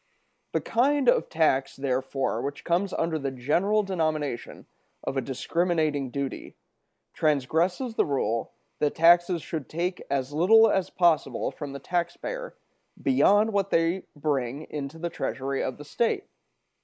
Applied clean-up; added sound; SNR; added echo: neural mask model Resemble Enhance denoiser.